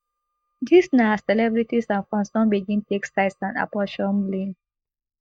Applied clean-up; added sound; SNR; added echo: neural mask model DeepFilterNet 3.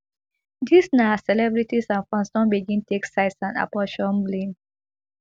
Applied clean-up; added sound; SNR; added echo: none; none; none; none.